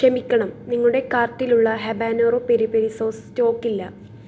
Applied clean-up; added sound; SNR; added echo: none; none; none; none.